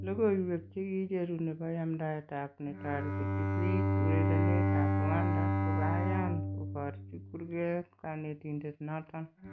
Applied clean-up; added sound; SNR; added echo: neural mask model RNNoise.